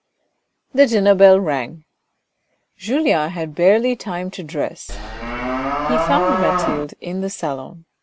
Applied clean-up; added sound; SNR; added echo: none; Livestock, farm animals, working animals; 1 dB; none.